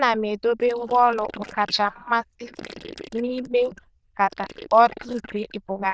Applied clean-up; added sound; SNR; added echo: neural diffusion model UNIVERSE++.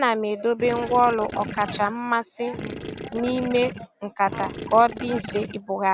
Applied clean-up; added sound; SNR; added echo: none; Gurgling / Liquid; 11 dB; none.